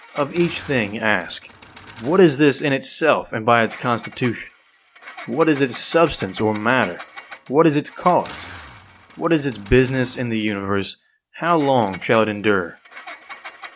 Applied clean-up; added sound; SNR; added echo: none; Engine; 20 dB; none.